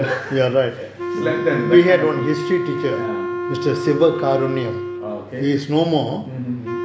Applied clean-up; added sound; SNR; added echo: none; Wind instrument, woodwind instrument; 6 dB; none.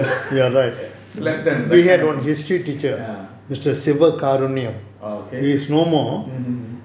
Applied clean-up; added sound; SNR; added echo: none; none; none; none.